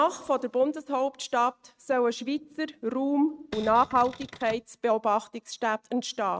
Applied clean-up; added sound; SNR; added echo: neural mask model RNNoise.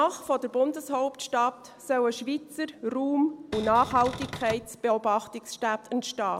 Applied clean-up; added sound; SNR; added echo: none; Cupboard open or close; 11 dB; none.